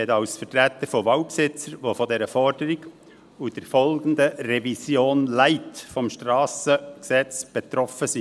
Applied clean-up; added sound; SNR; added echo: none; none; none; none.